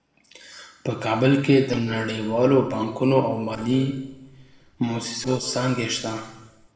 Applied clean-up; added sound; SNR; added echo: neural separator model SepFormer DNS4.